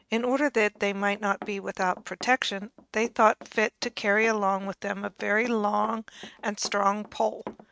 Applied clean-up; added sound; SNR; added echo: neural mask model RNNoise.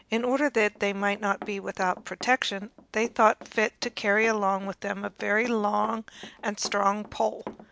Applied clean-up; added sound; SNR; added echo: none; Run; 20 dB; none.